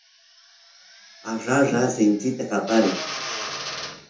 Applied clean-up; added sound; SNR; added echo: none; Drill; 11 dB; reverberation time 0.6 s.